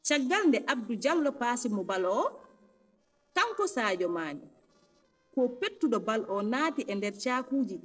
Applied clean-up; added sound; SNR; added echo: neural separator model SepFormer DNS4.